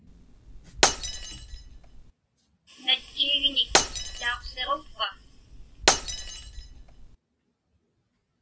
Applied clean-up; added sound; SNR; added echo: none; Shatter; -3 dB; none.